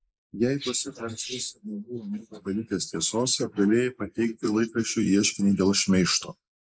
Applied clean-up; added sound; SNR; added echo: neural mask model Resemble Enhance denoiser.